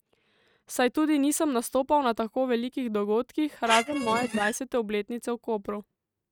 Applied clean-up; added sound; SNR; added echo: neural mask model RNNoise.